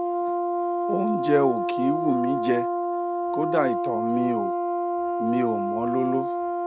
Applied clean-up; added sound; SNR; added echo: none; Brass instrument; -1 dB; none.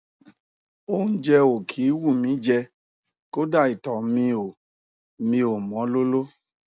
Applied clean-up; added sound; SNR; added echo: none; none; none; none.